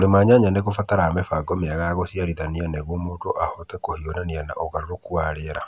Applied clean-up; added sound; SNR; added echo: none; none; none; none.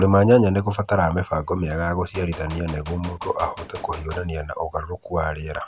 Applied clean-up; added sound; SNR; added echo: none; Gunshot, gunfire; 16 dB; none.